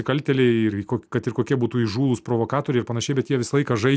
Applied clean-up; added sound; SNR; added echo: none; none; none; none.